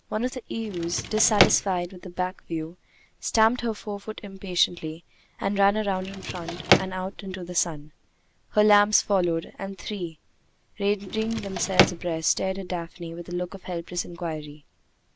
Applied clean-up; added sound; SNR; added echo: none; Drawer open or close; -1 dB; none.